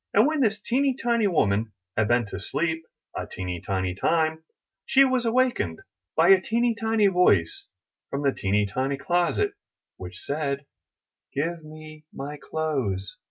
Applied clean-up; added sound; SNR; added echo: none; none; none; none.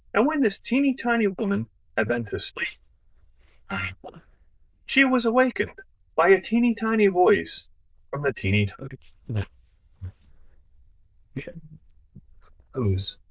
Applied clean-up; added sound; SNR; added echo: neural diffusion model UNIVERSE++.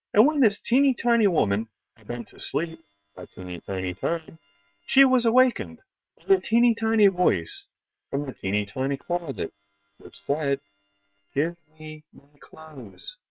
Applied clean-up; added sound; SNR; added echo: neural separator model SepFormer WHAM!.